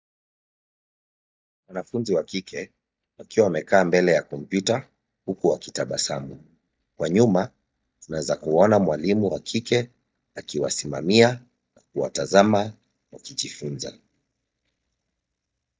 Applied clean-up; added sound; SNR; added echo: neural mask model DeepFilterNet 3.